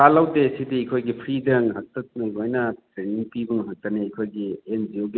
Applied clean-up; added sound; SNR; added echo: none; none; none; none.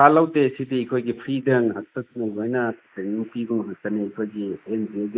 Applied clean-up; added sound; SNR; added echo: neural mask model Resemble Enhance denoiser.